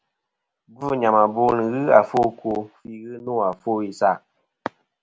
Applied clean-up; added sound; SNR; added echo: none; none; none; none.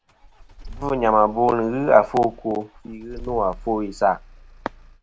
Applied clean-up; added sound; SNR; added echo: none; Engine starting / Car; 18 dB; none.